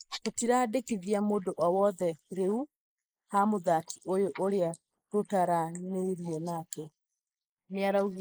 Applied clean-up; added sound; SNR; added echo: neural mask model Resemble Enhance denoiser.